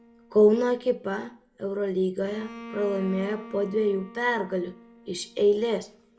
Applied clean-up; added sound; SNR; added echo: none; Bowed string instrument; 19 dB; reverberation time 0.4 s.